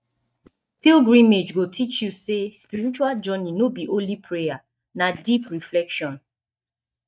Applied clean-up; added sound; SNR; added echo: neural mask model DeepFilterNet 3.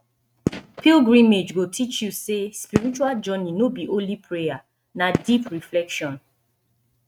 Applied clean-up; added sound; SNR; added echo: neural mask model RNNoise.